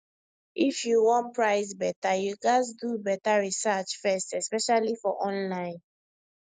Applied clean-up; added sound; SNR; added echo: none; none; none; none.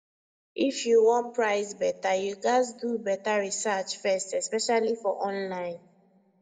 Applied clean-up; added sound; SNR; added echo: none; none; none; reverberation time 0.5 s.